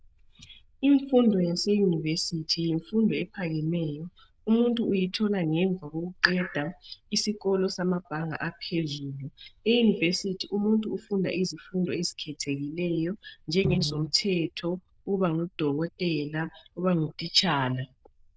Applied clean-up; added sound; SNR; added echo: neural diffusion model UNIVERSE++.